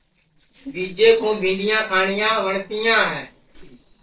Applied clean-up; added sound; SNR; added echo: neural separator model SepFormer DNS4.